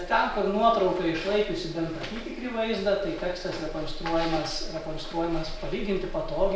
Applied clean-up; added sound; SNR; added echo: none; none; none; none.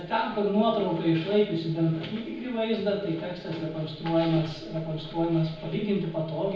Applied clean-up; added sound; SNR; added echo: none; none; none; reverberation time 0.4 s.